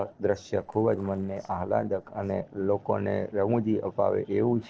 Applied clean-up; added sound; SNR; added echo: neural separator model SepFormer DNS4.